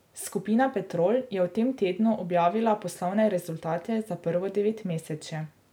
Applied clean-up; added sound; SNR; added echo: none; none; none; none.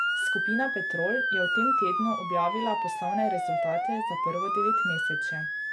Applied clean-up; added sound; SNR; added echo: none; Motor vehicle (road) / Siren; -5 dB; none.